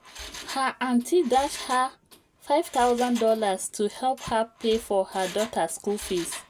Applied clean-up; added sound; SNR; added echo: none; Mechanisms; 17 dB; none.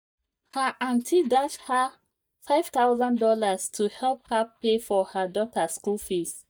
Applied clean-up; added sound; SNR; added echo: neural mask model DeepFilterNet 3.